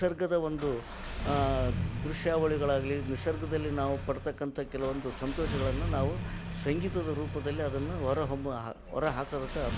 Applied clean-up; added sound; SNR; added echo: none; Engine starting; 4 dB; none.